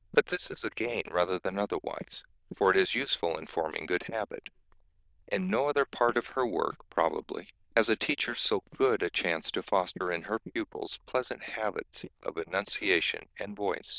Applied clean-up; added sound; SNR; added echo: neural diffusion model UNIVERSE++.